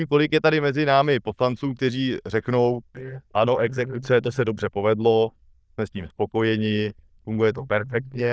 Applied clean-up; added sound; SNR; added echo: neural diffusion model UNIVERSE++.